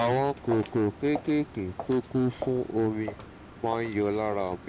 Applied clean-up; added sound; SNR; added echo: none; Walk, footsteps; 13 dB; none.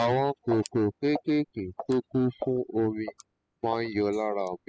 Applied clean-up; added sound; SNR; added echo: classical method spectral subtraction.